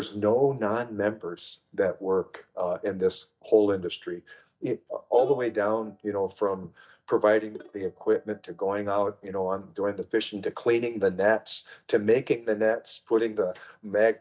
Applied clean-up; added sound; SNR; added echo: neural mask model DeepFilterNet 3.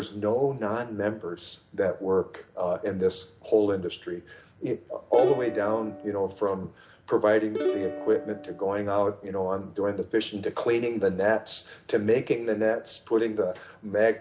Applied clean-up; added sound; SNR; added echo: none; Plucked string instrument; 7 dB; none.